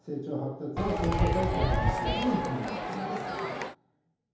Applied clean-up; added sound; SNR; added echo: none; Crowd; -4 dB; reverberation time 0.8 s.